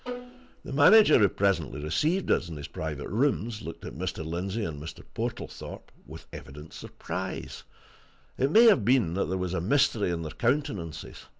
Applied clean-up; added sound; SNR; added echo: none; Bowed string instrument; 11 dB; none.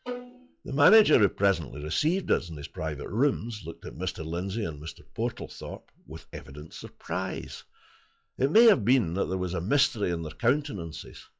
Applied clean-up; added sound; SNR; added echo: classical method log-MMSE.